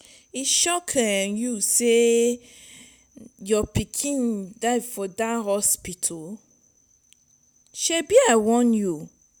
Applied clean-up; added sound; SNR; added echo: none; none; none; none.